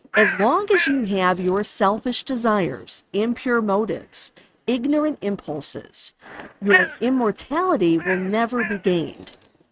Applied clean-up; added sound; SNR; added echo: neural mask model RNNoise.